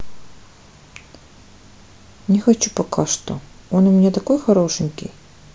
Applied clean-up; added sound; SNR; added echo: none; none; none; none.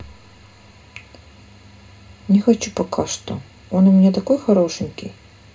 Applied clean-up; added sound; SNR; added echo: none; none; none; reverberation time 0.2 s.